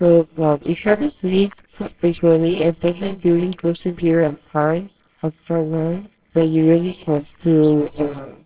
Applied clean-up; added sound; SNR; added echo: neural separator model SepFormer WHAMR!.